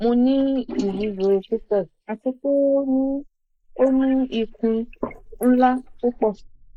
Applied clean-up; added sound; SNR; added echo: neural mask model Resemble Enhance denoiser.